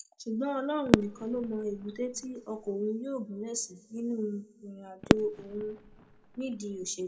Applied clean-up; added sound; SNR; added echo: none; Fireworks; -2 dB; reverberation time 0.9 s.